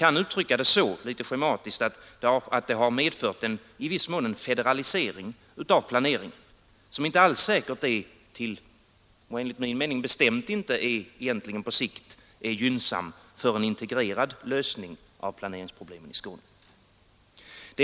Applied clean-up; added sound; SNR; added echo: none; none; none; none.